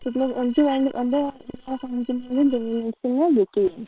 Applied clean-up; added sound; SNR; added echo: neural separator model SepFormer WHAM!.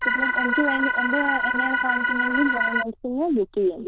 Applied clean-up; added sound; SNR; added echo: neural diffusion model UNIVERSE++.